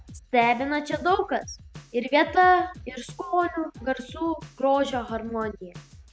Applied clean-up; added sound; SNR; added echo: none; Drum kit; 20 dB; none.